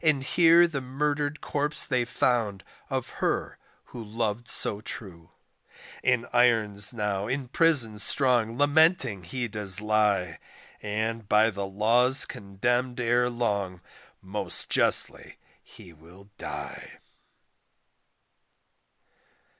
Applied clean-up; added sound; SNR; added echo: none; none; none; none.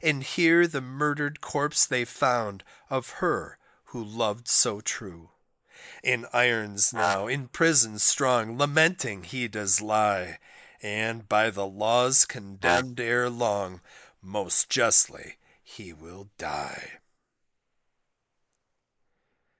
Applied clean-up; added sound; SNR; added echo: neural mask model Resemble Enhance denoiser.